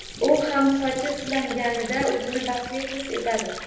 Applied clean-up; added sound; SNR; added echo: none; Sink (filling or washing) / Water; 10 dB; reverberation time 0.9 s.